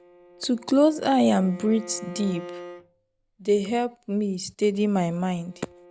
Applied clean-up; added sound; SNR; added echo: none; Bowed string instrument; 19 dB; none.